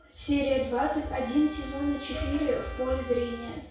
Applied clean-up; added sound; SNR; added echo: none; Trumpet; 18 dB; reverberation time 0.6 s.